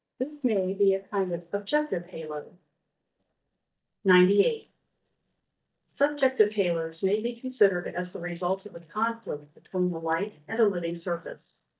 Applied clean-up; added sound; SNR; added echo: neural mask model DeepFilterNet 3.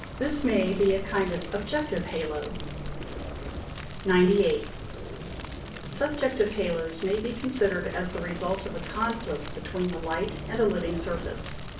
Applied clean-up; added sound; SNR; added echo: none; Fire; 9 dB; reverberation time 0.4 s.